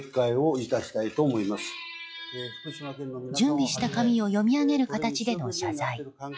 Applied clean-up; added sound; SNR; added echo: classical method log-MMSE.